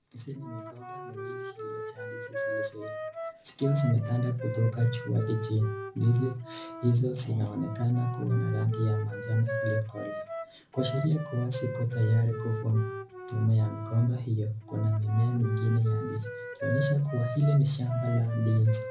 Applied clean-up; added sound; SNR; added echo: none; Wind instrument, woodwind instrument; 10 dB; reverberation time 0.4 s.